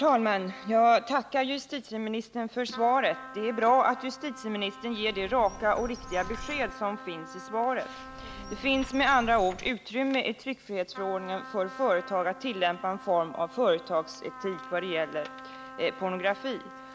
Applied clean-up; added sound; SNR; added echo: none; Bird + Trumpet; 15 dB; none.